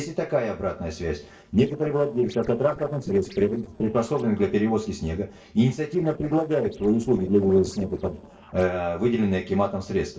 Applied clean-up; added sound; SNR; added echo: neural separator model SepFormer DNS4.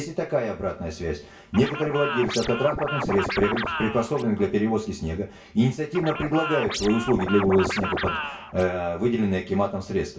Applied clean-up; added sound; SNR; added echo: none; Scratching (performance technique); 6 dB; reverberation time 0.2 s.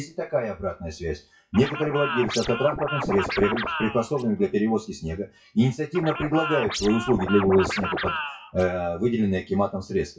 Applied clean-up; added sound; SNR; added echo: classical method WPE with log-MMSE.